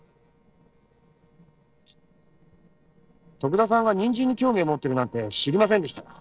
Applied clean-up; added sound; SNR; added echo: neural separator model SepFormer DNS4.